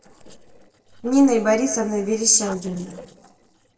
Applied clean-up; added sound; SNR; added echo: neural separator model SepFormer DNS4.